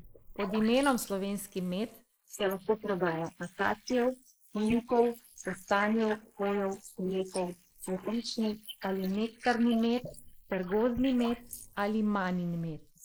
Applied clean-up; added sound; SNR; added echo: neural mask model Resemble Enhance denoiser.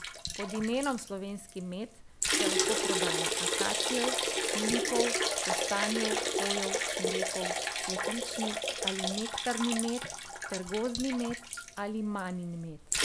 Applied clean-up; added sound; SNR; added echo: none; Liquid; -3 dB; none.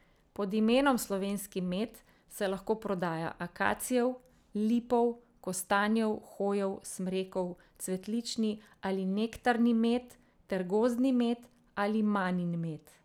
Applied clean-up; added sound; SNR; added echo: none; none; none; none.